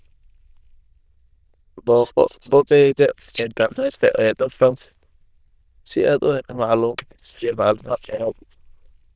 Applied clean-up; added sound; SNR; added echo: neural diffusion model UNIVERSE++.